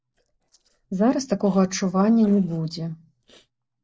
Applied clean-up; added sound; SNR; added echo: neural separator model SepFormer DNS4.